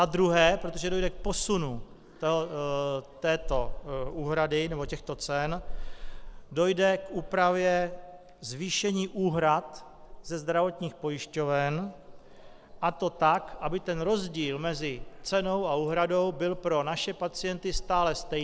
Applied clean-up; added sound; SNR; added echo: none; Meow / Purr; 10 dB; none.